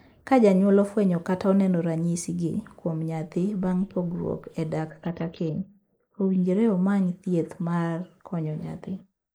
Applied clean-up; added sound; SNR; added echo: neural mask model Resemble Enhance denoiser.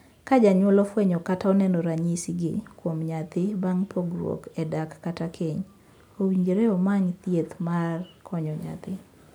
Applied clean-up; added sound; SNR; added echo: none; none; none; none.